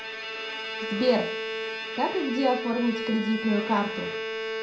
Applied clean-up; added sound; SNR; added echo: none; Bowed string instrument; 4 dB; reverberation time 0.5 s.